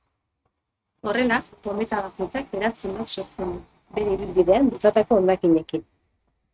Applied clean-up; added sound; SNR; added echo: neural mask model RNNoise.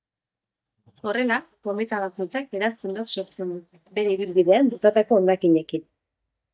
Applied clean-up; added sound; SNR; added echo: neural mask model DeepFilterNet 3.